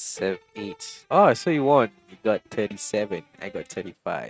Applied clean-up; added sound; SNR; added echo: neural mask model RNNoise.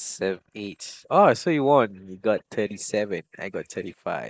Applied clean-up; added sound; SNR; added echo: neural mask model Resemble Enhance denoiser.